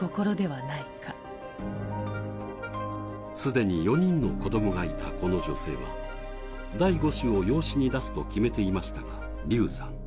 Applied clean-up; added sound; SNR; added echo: none; none; none; none.